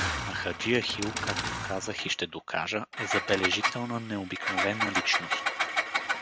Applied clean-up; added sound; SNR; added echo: none; Engine; 0 dB; none.